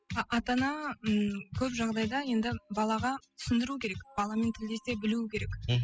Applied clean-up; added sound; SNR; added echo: classical method spectral subtraction.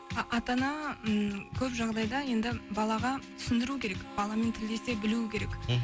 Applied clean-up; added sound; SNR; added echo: none; Organ + Harmonica; 16 dB; none.